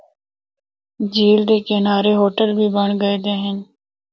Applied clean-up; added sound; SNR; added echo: none; none; none; none.